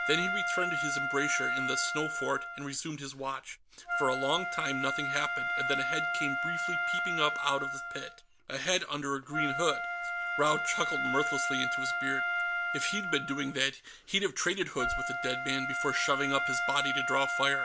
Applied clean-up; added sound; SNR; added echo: none; Wind instrument, woodwind instrument; 0 dB; none.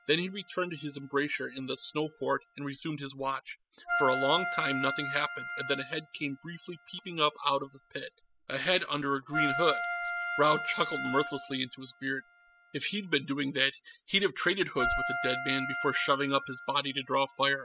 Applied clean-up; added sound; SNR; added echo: classical method spectral subtraction.